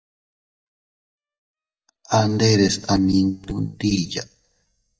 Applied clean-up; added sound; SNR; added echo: neural mask model DeepFilterNet 3.